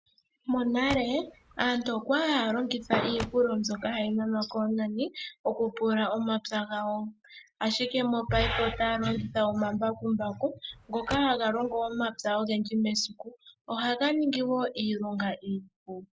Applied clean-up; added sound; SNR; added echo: none; Car; 15 dB; none.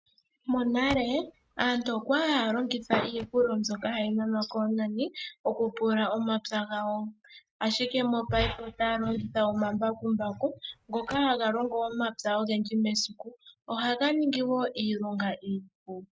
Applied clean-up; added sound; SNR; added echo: neural mask model RNNoise.